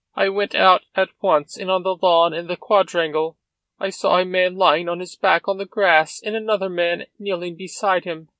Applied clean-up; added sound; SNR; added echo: none; none; none; none.